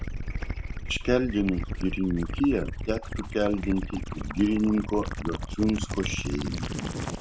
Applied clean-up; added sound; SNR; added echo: none; Gurgling / Liquid; 4 dB; none.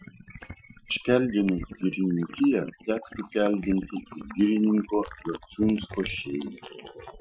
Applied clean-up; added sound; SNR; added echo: classical method Wiener filter.